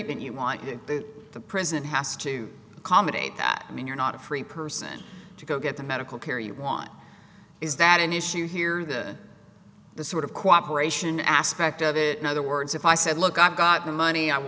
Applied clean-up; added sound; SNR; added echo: none; none; none; none.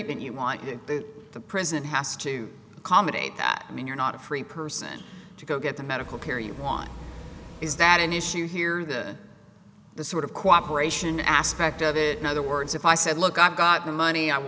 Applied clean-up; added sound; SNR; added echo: none; Bus; 14 dB; none.